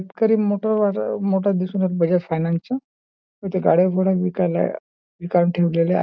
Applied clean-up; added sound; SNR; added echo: none; none; none; none.